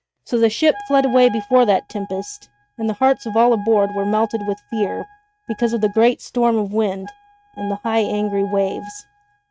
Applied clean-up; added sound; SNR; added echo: neural mask model RNNoise.